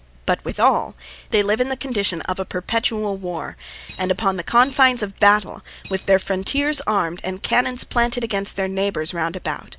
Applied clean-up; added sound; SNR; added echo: none; Coin (dropping); 19 dB; none.